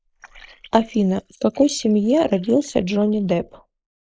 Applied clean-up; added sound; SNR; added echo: neural mask model Resemble Enhance denoiser.